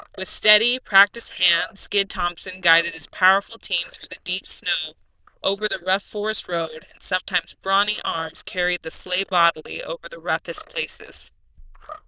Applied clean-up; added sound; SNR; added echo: neural diffusion model UNIVERSE++.